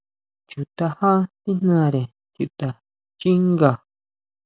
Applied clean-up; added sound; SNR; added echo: none; none; none; none.